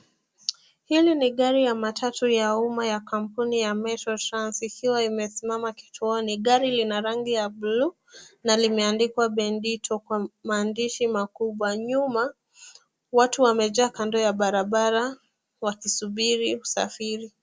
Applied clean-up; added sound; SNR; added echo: none; none; none; none.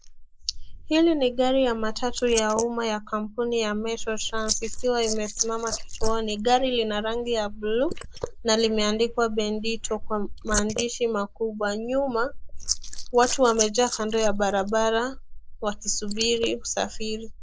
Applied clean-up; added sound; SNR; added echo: neural mask model Resemble Enhance denoiser.